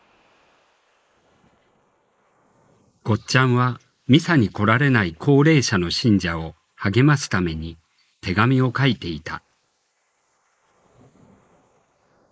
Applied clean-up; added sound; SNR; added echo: neural mask model Resemble Enhance denoiser.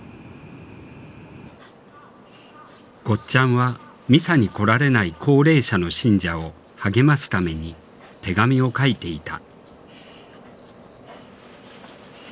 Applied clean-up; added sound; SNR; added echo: none; none; none; none.